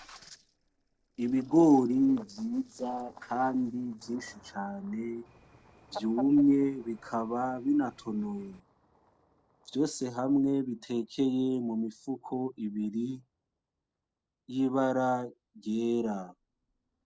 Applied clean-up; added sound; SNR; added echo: neural separator model SepFormer DNS4.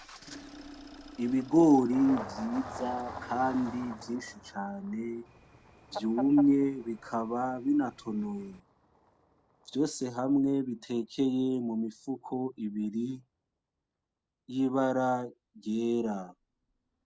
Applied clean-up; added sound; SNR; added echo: none; Engine starting + Fowl; 17 dB; none.